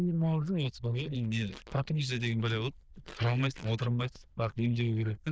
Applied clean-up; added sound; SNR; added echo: neural diffusion model UNIVERSE++.